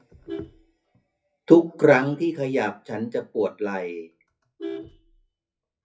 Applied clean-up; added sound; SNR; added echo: classical method WPE with log-MMSE.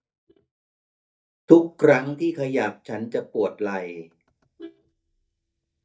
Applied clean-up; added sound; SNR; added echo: neural mask model DeepFilterNet 3.